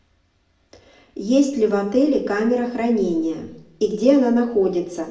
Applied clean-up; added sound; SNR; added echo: none; none; none; reverberation time 0.6 s.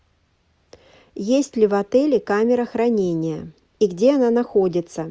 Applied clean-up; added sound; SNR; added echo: none; none; none; none.